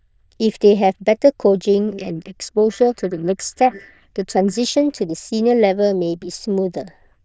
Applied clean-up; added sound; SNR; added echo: neural diffusion model UNIVERSE++.